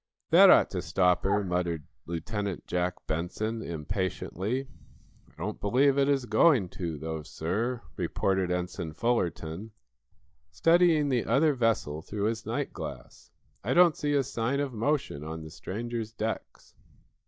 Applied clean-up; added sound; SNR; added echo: neural mask model DeepFilterNet 3.